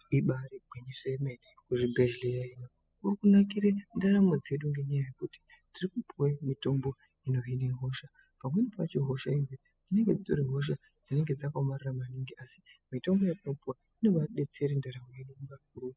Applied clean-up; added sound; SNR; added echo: classical method spectral subtraction.